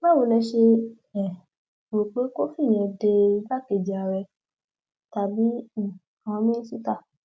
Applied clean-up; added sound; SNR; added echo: none; none; none; none.